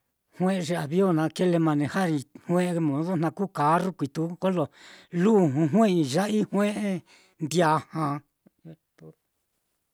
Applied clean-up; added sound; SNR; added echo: none; none; none; none.